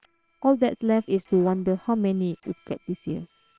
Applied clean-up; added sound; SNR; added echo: neural separator model SepFormer WHAM!.